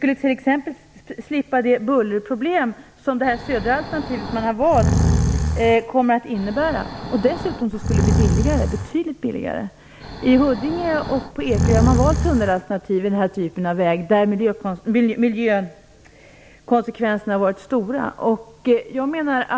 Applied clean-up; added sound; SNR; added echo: none; Breathing; 1 dB; none.